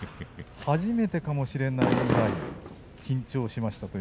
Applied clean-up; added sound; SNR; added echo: none; Fireworks; -1 dB; none.